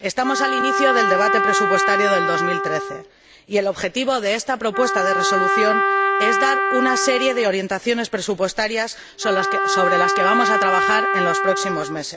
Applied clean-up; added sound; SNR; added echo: none; Trumpet; -1 dB; none.